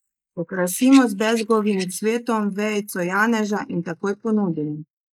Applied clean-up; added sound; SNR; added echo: neural mask model Resemble Enhance denoiser.